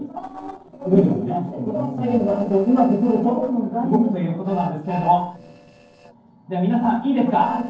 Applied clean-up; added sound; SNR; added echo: neural separator model SepFormer DNS4.